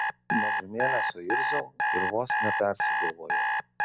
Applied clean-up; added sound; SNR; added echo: none; Alarm; -4 dB; none.